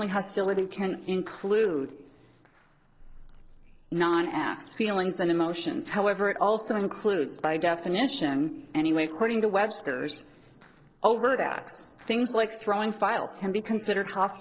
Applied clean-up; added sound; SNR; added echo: neural separator model SepFormer DNS4.